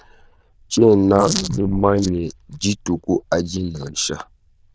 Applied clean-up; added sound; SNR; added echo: neural diffusion model UNIVERSE++.